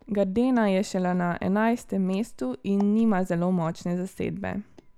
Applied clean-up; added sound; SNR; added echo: none; Walk, footsteps; 20 dB; none.